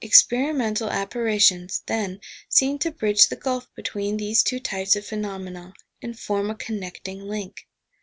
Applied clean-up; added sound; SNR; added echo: none; none; none; none.